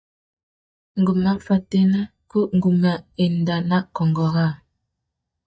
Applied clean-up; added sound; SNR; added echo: neural mask model DeepFilterNet 3.